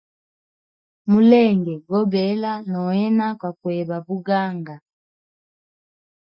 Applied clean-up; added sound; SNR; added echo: neural mask model DeepFilterNet 3.